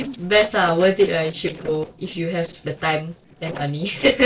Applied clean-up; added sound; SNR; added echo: neural separator model SepFormer DNS4.